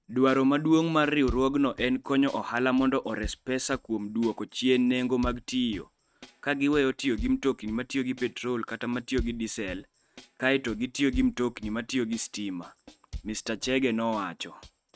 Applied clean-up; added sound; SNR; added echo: neural mask model RNNoise.